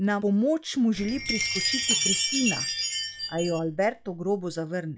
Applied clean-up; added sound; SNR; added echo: classical method log-MMSE.